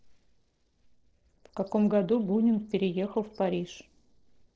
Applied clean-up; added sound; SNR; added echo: neural separator model SepFormer DNS4.